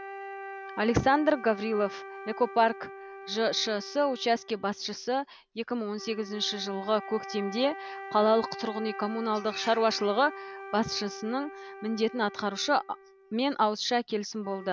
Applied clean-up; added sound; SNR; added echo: none; Wind instrument, woodwind instrument; 14 dB; none.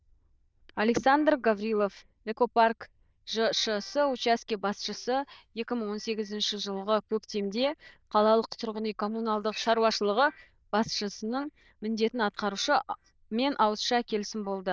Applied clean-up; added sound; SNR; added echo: neural diffusion model UNIVERSE++.